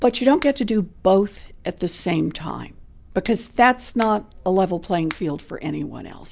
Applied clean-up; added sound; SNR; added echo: none; Finger snapping; 20 dB; none.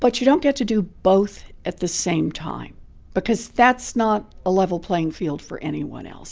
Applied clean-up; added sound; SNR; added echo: none; none; none; none.